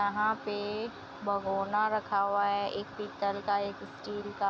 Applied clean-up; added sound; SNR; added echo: none; none; none; none.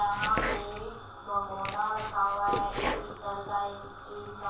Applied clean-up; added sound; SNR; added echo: none; Domestic sounds, home sounds; 5 dB; reverberation time 0.7 s.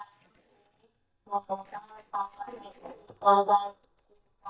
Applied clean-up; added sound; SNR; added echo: neural mask model DeepFilterNet 3.